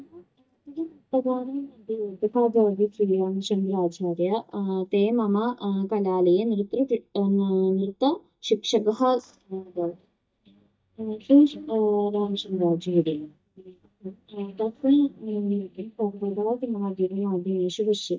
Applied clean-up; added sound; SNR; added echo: neural mask model DeepFilterNet 3.